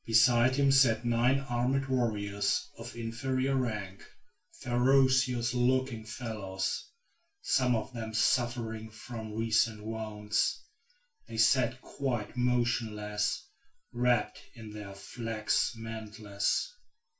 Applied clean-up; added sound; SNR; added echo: none; none; none; reverberation time 0.2 s.